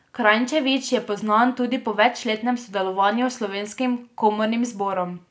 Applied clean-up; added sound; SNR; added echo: none; none; none; none.